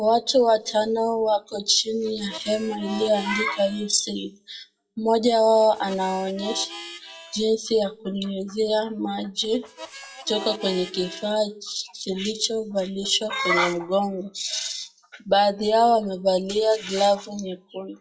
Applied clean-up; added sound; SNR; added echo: classical method WPE with log-MMSE.